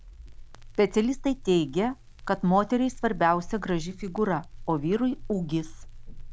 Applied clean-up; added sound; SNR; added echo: none; Crackle; 14 dB; none.